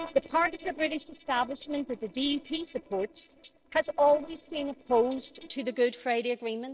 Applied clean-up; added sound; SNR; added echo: neural separator model SepFormer DNS4.